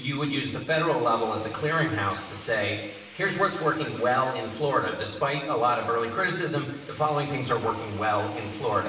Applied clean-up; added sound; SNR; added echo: none; Tools; 20 dB; reverberation time 1.0 s.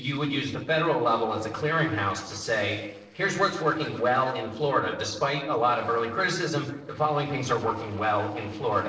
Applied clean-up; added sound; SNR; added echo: neural separator model SepFormer DNS4.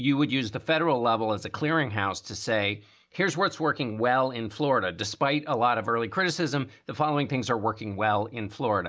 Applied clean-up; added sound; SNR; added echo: none; none; none; none.